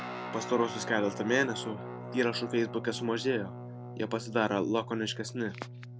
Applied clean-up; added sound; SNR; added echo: none; Guitar; 9 dB; none.